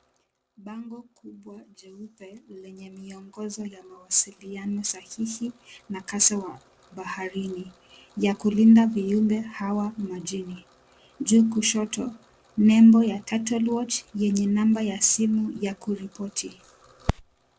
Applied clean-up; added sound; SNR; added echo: none; none; none; none.